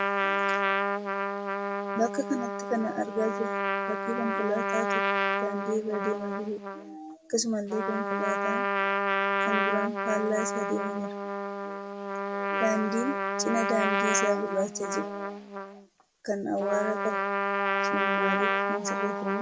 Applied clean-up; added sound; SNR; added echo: none; Trumpet; -3 dB; none.